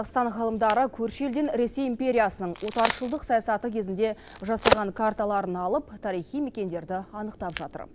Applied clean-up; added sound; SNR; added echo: none; Crack; 7 dB; none.